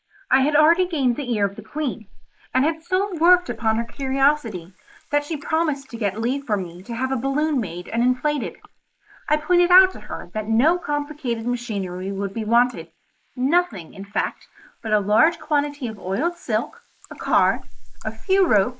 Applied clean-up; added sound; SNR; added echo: neural mask model Resemble Enhance denoiser.